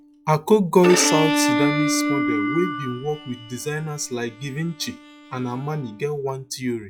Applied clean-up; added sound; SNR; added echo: classical method log-MMSE.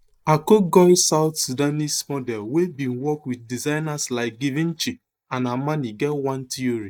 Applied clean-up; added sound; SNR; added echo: neural mask model Resemble Enhance denoiser.